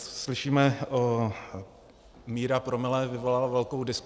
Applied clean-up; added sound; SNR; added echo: none; none; none; none.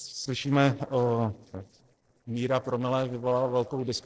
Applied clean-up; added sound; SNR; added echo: neural separator model SepFormer DNS4.